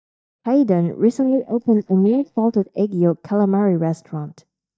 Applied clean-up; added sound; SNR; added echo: neural mask model DeepFilterNet 3.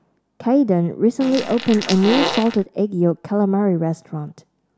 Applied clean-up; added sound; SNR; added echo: none; Fart; 6 dB; none.